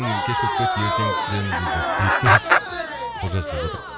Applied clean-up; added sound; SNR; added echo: none; Crowd + Chicken, rooster; -5 dB; none.